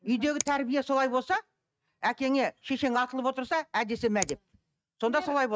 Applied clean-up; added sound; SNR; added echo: neural mask model RNNoise.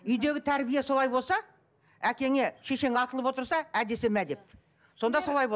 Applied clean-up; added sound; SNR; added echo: none; none; none; none.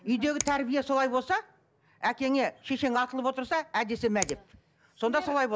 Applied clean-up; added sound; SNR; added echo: none; Finger snapping; 13 dB; none.